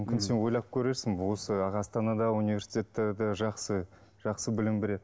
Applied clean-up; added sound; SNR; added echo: none; none; none; none.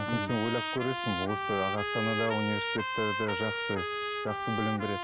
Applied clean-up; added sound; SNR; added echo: none; Trumpet; 1 dB; none.